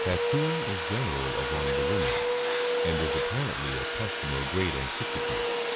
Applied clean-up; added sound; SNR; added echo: none; Domestic sounds, home sounds; -4 dB; none.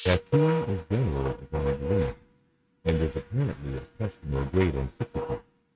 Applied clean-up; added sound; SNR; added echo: neural mask model RNNoise.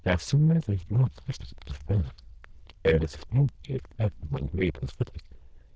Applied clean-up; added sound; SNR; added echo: neural diffusion model UNIVERSE++.